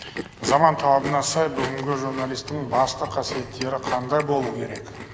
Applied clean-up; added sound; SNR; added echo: none; Chewing, mastication; 11 dB; none.